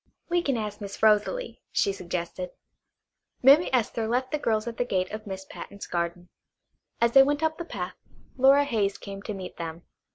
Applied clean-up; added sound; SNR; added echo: none; none; none; none.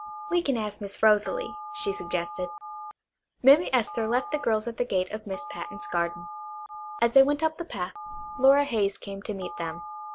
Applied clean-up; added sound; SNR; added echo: none; Telephone; 13 dB; none.